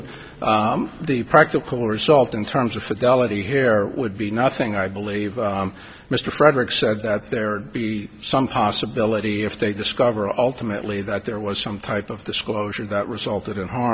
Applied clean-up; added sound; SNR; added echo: none; none; none; none.